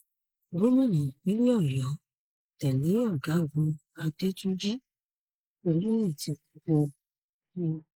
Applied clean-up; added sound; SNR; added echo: neural mask model Resemble Enhance denoiser.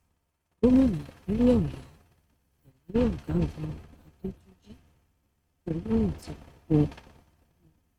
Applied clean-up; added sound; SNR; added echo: neural mask model RNNoise.